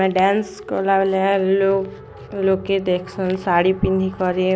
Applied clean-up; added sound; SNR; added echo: none; none; none; none.